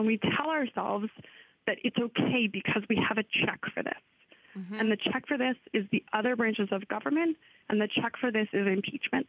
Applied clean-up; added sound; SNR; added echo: none; none; none; none.